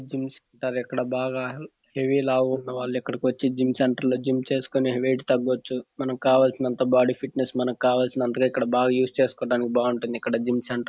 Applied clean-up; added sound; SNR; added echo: neural mask model Resemble Enhance denoiser.